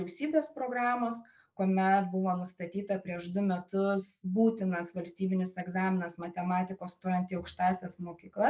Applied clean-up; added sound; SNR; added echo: neural mask model Resemble Enhance denoiser.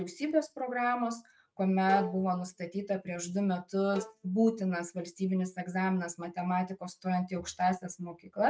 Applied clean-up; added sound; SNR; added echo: neural mask model RNNoise.